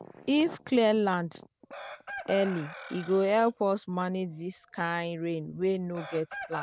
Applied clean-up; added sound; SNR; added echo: none; Chicken, rooster; 16 dB; none.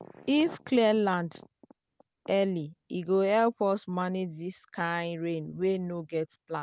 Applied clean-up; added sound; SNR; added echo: none; none; none; none.